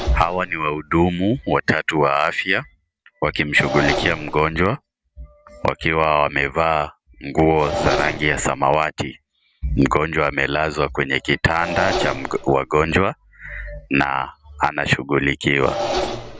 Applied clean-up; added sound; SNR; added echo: none; Engine; 11 dB; none.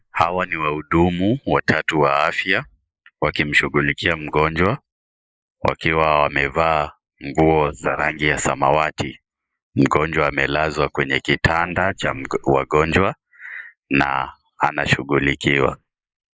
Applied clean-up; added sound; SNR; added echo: neural mask model Resemble Enhance denoiser.